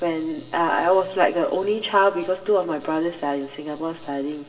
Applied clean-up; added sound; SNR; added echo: none; none; none; reverberation time 2.0 s.